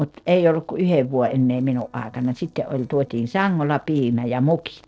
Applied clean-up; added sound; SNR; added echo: neural separator model SepFormer DNS4.